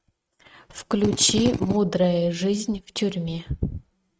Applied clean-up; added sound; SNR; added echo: neural mask model RNNoise.